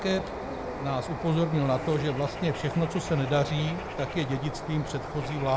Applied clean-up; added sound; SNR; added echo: none; Bird; 7 dB; none.